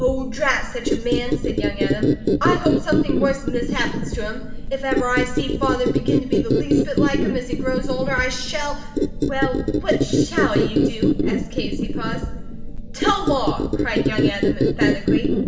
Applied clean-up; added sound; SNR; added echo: none; Squeak; -5 dB; reverberation time 0.9 s.